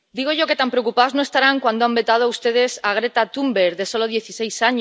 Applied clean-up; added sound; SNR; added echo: none; none; none; none.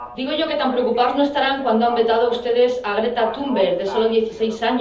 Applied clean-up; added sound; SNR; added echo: none; Livestock, farm animals, working animals; 17 dB; reverberation time 0.7 s.